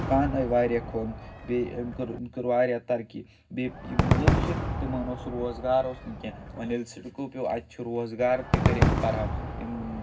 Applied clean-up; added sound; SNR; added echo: none; Crowd / Cheering / Fireworks; 0 dB; reverberation time 0.4 s.